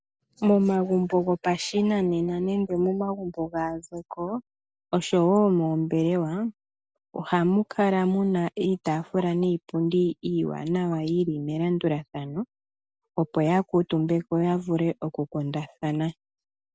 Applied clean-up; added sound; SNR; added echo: none; none; none; none.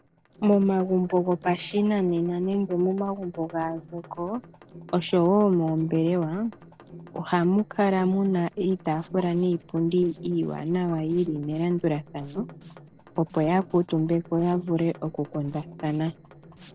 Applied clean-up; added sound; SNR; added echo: neural separator model SepFormer DNS4.